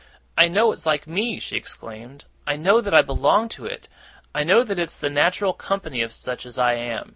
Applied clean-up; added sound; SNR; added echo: none; none; none; none.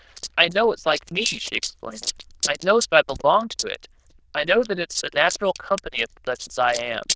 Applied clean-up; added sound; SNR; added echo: neural diffusion model UNIVERSE++.